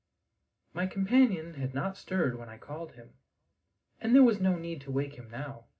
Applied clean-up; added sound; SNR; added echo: none; none; none; reverberation time 0.4 s.